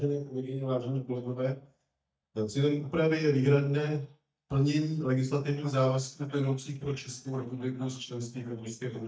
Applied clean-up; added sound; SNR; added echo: neural mask model DeepFilterNet 3.